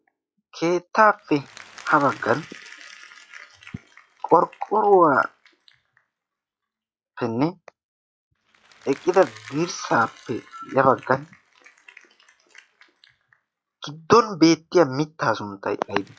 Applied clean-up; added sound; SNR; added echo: classical method log-MMSE.